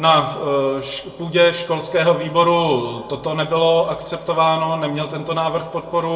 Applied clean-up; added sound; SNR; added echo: none; none; none; reverberation time 0.2 s.